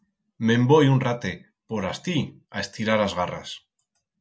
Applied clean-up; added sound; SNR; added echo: none; none; none; none.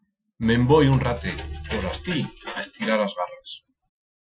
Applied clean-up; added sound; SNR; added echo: classical method Wiener filter.